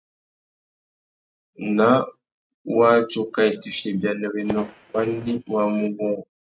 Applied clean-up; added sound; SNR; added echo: neural mask model RNNoise.